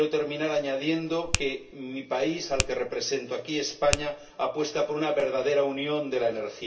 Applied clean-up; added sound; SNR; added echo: none; Finger snapping; 6 dB; reverberation time 0.3 s.